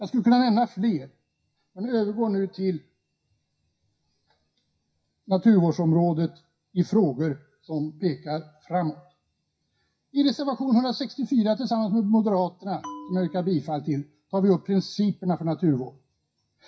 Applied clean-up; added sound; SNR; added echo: classical method WPE with log-MMSE.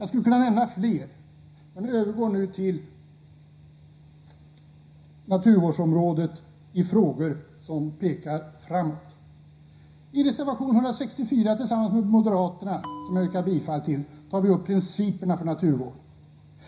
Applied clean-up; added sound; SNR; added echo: none; Bell; 20 dB; reverberation time 0.5 s.